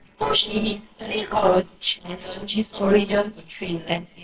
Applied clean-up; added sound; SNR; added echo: neural separator model SepFormer WHAMR!.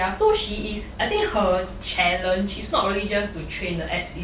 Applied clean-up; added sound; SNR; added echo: none; none; none; none.